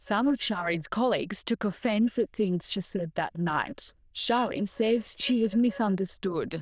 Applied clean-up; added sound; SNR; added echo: neural diffusion model UNIVERSE++.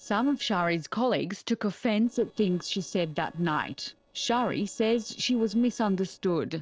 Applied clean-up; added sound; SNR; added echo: neural separator model SepFormer DNS4.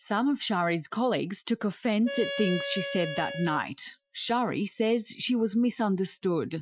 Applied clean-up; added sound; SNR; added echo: classical method Wiener filter.